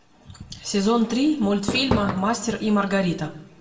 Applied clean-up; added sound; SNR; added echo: none; Fireworks; 6 dB; reverberation time 0.6 s.